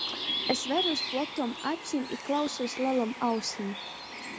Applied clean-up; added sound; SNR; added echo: none; Bird; 5 dB; none.